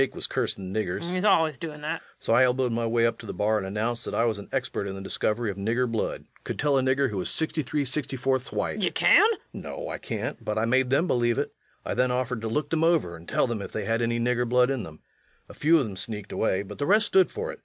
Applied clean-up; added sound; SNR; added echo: none; none; none; none.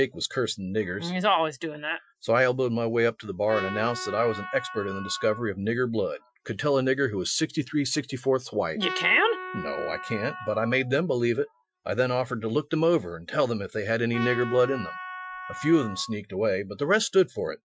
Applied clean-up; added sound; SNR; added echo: classical method Wiener filter.